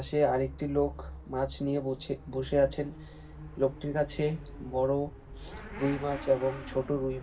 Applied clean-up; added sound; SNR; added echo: none; Motorcycle / Accelerating, revving, vroom; 13 dB; reverberation time 0.2 s.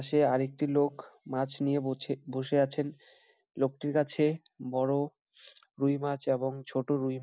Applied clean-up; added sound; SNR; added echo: none; none; none; none.